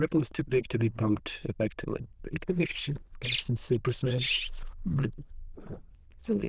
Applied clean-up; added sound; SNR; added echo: neural diffusion model UNIVERSE++.